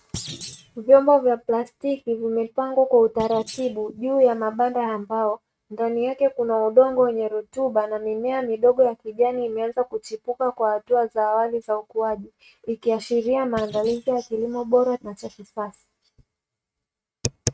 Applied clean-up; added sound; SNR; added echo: neural mask model RNNoise.